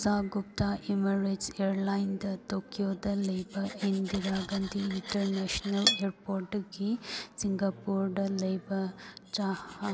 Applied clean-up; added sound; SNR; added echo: none; Cutlery, silverware; 11 dB; none.